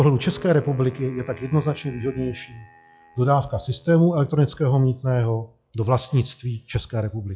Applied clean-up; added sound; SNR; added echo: classical method log-MMSE.